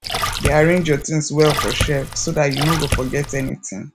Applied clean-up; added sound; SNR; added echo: none; Splash, splatter; 4 dB; none.